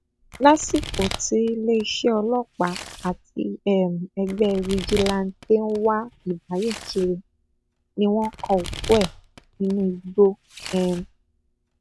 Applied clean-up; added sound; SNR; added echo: none; Domestic sounds, home sounds; 14 dB; none.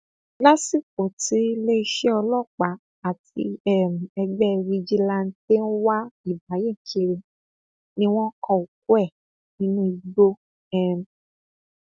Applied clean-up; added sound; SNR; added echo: none; none; none; none.